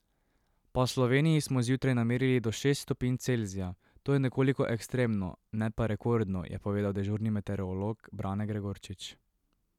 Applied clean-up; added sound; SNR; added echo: none; none; none; none.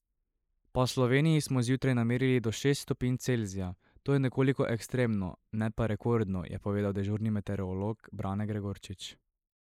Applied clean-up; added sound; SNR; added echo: neural mask model Resemble Enhance denoiser.